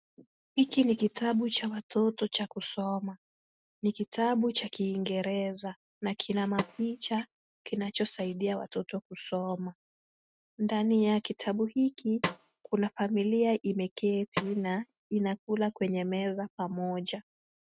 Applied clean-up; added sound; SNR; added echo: neural mask model RNNoise.